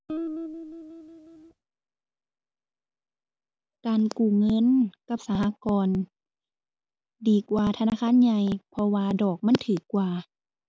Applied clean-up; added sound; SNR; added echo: none; Guitar; 10 dB; none.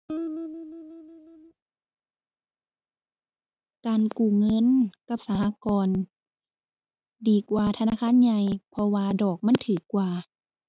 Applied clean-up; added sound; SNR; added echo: neural mask model RNNoise.